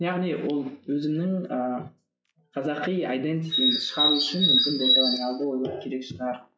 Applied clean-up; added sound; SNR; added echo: classical method log-MMSE.